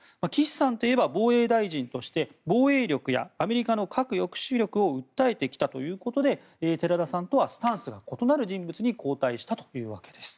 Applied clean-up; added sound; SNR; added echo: none; none; none; none.